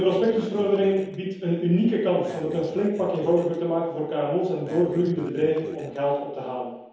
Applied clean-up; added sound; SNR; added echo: none; Breathing; 18 dB; reverberation time 0.9 s.